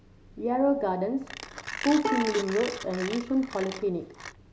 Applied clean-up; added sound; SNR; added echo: none; Bowed string instrument + Mechanisms; 9 dB; none.